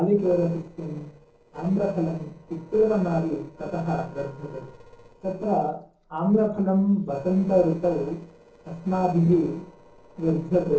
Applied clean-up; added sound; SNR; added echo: neural separator model SepFormer DNS4.